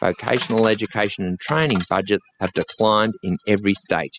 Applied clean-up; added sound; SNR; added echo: classical method spectral subtraction.